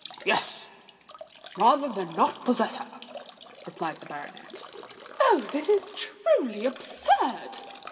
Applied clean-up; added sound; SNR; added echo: none; Drip / Trickle, dribble / Bathtub (filling or washing); 18 dB; none.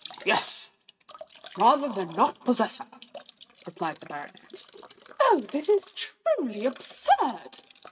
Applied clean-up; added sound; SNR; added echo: neural mask model RNNoise.